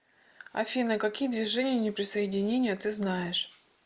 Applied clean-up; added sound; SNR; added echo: none; none; none; none.